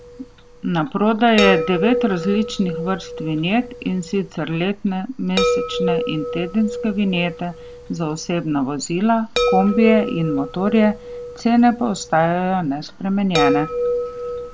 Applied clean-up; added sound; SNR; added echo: none; Chime; 6 dB; none.